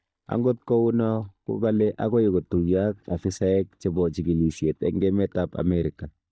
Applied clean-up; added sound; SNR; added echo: neural mask model DeepFilterNet 3.